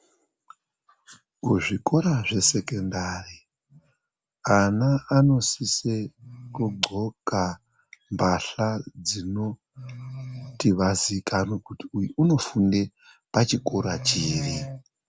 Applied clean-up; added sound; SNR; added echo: none; none; none; none.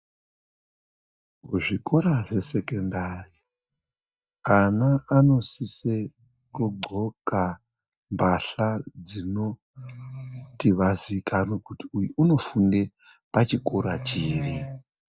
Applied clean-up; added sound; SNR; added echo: neural mask model DeepFilterNet 3.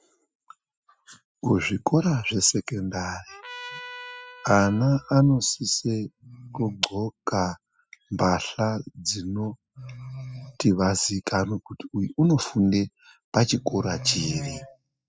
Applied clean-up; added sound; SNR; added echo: classical method spectral subtraction.